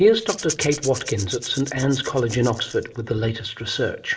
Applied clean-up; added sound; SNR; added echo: none; Rattle / Rattle (instrument); 12 dB; reverberation time 0.7 s.